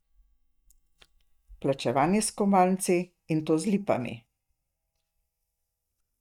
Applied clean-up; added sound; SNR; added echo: neural mask model DeepFilterNet 3.